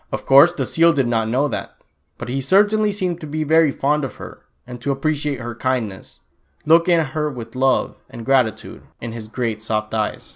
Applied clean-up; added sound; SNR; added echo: none; none; none; none.